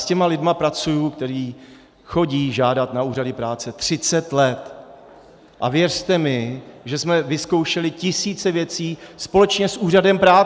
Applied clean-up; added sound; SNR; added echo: none; none; none; none.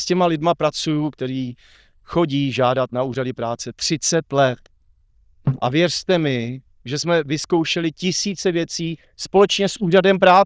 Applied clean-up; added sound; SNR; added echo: neural diffusion model UNIVERSE++.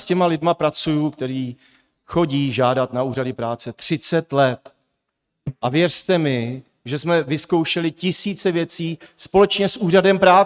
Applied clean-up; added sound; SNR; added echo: neural mask model RNNoise.